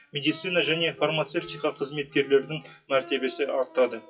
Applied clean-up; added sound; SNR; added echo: classical method WPE with log-MMSE.